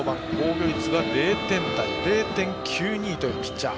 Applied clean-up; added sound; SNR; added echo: none; Bowed string instrument; 11 dB; none.